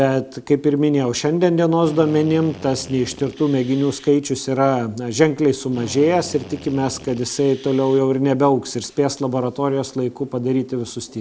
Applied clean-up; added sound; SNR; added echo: none; Drill; 19 dB; none.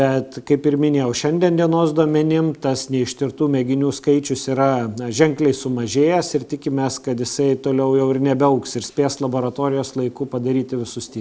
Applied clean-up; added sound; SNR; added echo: none; none; none; none.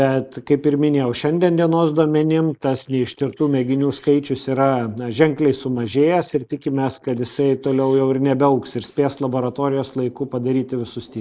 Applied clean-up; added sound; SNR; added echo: neural mask model Resemble Enhance denoiser.